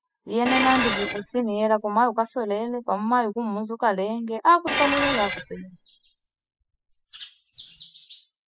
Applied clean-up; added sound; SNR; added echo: classical method spectral subtraction.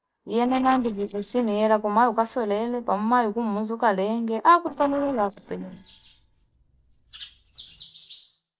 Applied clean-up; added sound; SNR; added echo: neural separator model SepFormer DNS4.